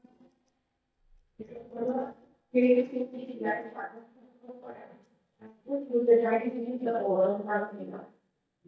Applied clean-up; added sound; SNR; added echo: neural mask model DeepFilterNet 3.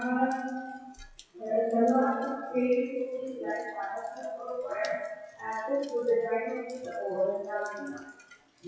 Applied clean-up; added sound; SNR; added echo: classical method WPE with log-MMSE.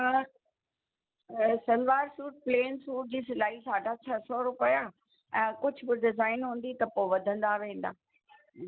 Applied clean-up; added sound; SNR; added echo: none; none; none; none.